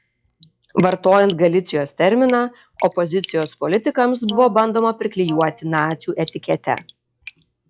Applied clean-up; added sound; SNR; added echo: classical method log-MMSE.